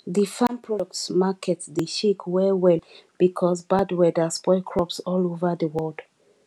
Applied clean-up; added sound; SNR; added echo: none; none; none; none.